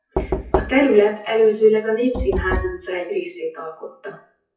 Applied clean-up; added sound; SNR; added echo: classical method WPE with log-MMSE.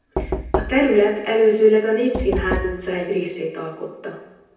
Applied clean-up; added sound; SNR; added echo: none; Knock; 9 dB; reverberation time 0.9 s.